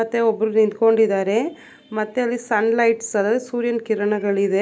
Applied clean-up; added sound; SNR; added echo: none; none; none; none.